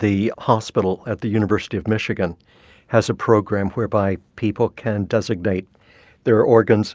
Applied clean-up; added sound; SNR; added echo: none; none; none; none.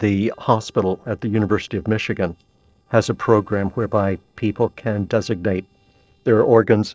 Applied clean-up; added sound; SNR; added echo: neural separator model SepFormer DNS4.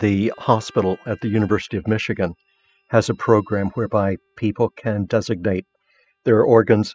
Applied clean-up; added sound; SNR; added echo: classical method spectral subtraction.